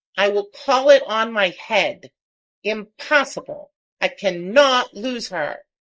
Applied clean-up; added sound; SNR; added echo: neural mask model Resemble Enhance denoiser.